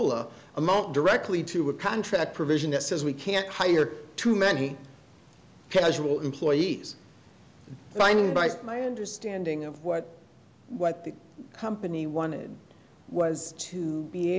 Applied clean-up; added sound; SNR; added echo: none; none; none; none.